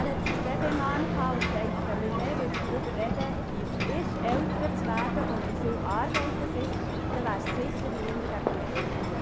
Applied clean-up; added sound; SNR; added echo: none; Ocean; -4 dB; reverberation time 0.6 s.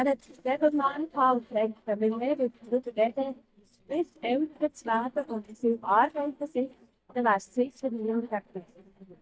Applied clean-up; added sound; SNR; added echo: neural mask model DeepFilterNet 3.